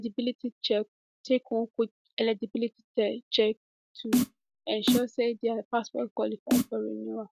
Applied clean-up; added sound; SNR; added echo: none; Snare drum; -1 dB; none.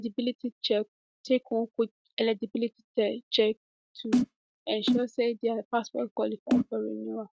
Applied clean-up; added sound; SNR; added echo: neural mask model RNNoise.